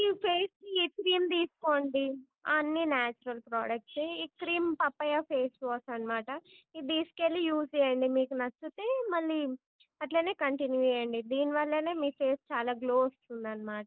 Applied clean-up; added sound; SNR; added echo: neural mask model Resemble Enhance denoiser.